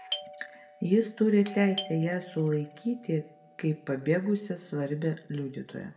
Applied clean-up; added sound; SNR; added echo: none; Doorbell; 15 dB; reverberation time 0.7 s.